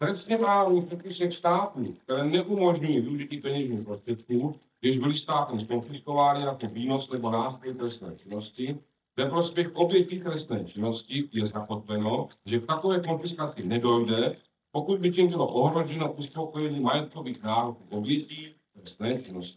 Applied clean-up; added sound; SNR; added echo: neural mask model DeepFilterNet 3.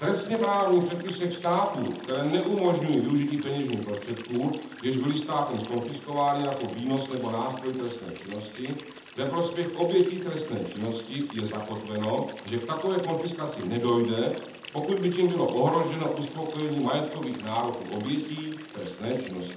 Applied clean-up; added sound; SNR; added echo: none; Stream; 18 dB; reverberation time 0.8 s.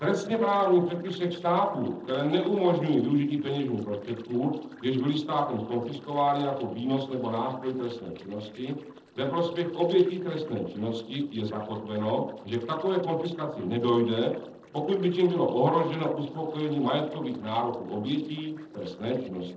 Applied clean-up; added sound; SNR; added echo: neural separator model SepFormer DNS4.